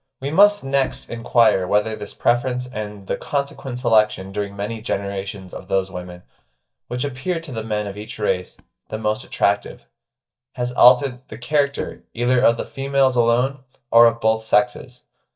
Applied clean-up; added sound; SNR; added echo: neural mask model DeepFilterNet 3.